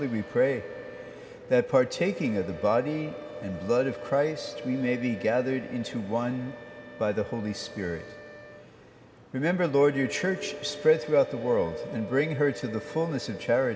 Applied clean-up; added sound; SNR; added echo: none; Wind instrument, woodwind instrument; 17 dB; none.